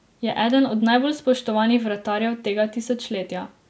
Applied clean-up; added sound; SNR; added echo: none; none; none; none.